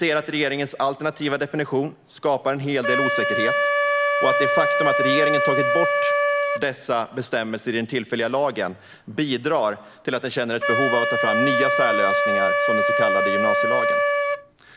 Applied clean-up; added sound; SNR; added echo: none; Wind instrument, woodwind instrument; -2 dB; none.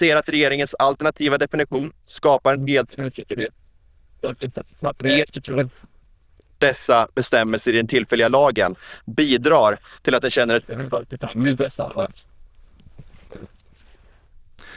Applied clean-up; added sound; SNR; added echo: neural diffusion model UNIVERSE++.